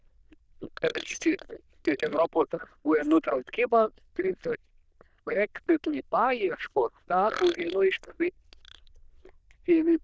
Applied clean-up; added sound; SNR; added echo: neural diffusion model UNIVERSE++.